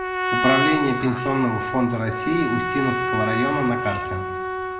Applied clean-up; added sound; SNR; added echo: none; Trumpet; 1 dB; reverberation time 0.8 s.